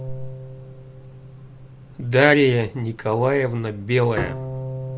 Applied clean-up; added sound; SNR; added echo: none; Bowed string instrument; 12 dB; none.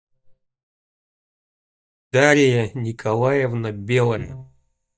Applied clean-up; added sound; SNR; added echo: neural mask model DeepFilterNet 3.